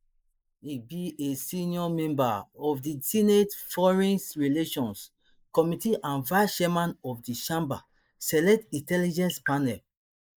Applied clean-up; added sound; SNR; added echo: neural mask model Resemble Enhance denoiser.